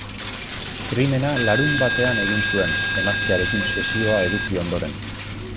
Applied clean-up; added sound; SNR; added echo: none; Coin (dropping); -1 dB; none.